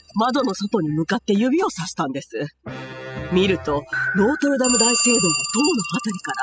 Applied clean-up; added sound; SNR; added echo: classical method spectral subtraction.